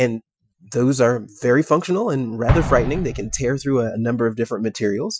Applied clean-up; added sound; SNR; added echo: classical method Wiener filter.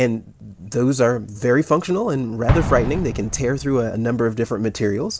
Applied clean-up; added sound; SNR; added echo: none; Explosion; 8 dB; none.